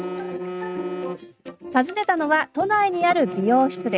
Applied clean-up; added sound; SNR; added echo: neural mask model RNNoise.